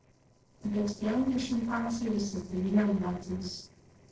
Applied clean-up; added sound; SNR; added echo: neural separator model SepFormer DNS4.